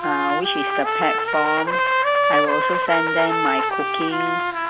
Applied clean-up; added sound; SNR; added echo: none; Trumpet; -4 dB; none.